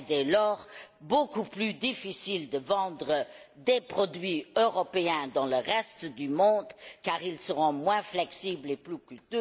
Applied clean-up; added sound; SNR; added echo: none; none; none; none.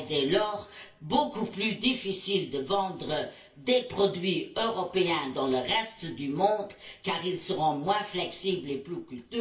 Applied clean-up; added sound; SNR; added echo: none; none; none; reverberation time 0.3 s.